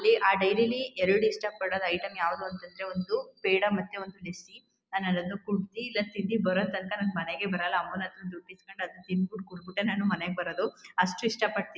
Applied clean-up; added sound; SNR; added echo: none; none; none; none.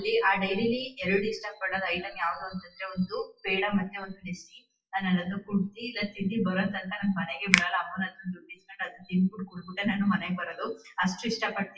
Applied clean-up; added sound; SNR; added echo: classical method WPE with log-MMSE.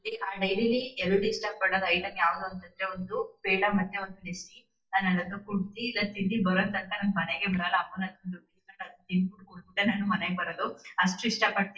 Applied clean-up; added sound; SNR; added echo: neural mask model DeepFilterNet 3.